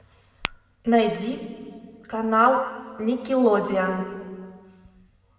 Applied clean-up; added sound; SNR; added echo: none; Tap / Glass; 15 dB; reverberation time 1.8 s.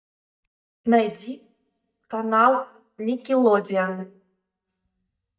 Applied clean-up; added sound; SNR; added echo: neural mask model DeepFilterNet 3.